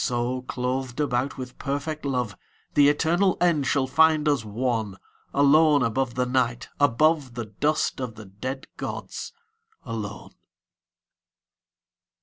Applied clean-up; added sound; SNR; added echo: none; none; none; none.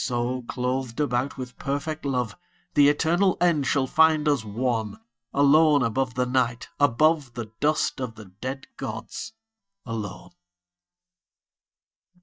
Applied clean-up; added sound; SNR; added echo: neural mask model DeepFilterNet 3.